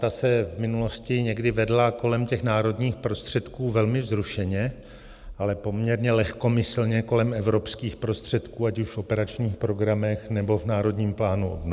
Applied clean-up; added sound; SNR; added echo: none; none; none; none.